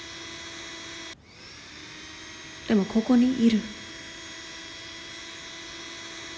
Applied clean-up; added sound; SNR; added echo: none; Domestic sounds, home sounds; 12 dB; none.